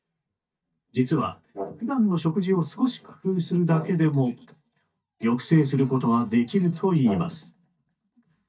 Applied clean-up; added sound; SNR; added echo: neural mask model DeepFilterNet 3.